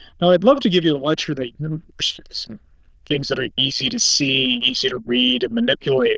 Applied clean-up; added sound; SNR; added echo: neural diffusion model UNIVERSE++.